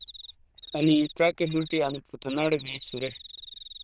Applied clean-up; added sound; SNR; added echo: neural diffusion model UNIVERSE++.